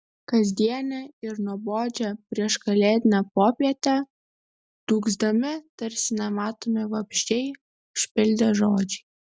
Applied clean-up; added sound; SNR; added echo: none; none; none; none.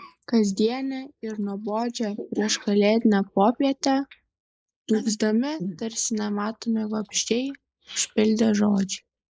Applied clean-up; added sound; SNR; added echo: neural mask model Resemble Enhance denoiser.